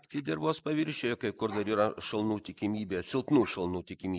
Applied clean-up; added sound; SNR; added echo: neural mask model Resemble Enhance denoiser.